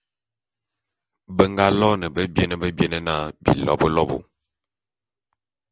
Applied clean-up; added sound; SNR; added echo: none; none; none; none.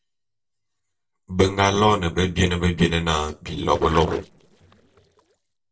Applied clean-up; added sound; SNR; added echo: neural separator model SepFormer DNS4.